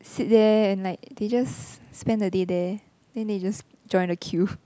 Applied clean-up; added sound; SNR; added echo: none; none; none; none.